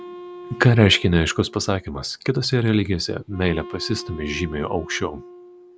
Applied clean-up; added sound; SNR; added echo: none; Wind instrument, woodwind instrument; 17 dB; none.